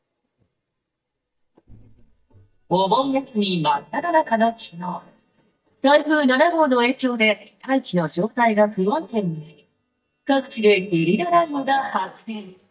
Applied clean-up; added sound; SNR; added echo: neural mask model DeepFilterNet 3.